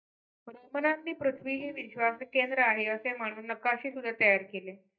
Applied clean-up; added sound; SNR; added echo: neural mask model DeepFilterNet 3.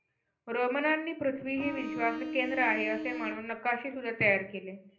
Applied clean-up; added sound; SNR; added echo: none; Bowed string instrument; 6 dB; reverberation time 0.5 s.